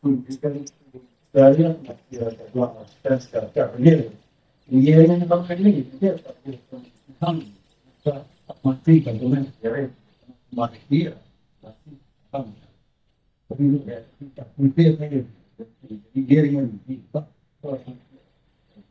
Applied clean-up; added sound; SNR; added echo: neural mask model DeepFilterNet 3.